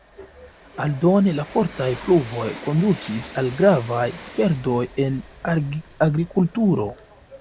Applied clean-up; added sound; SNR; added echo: none; Train; 19 dB; none.